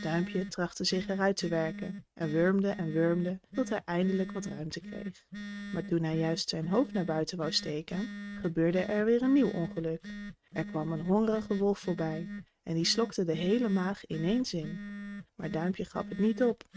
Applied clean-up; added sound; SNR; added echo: neural mask model RNNoise.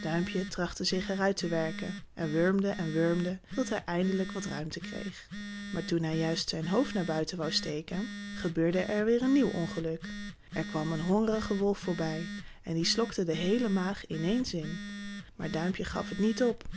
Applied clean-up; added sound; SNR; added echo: none; Telephone; 10 dB; none.